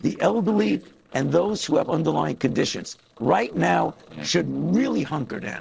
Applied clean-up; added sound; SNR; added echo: neural separator model SepFormer DNS4.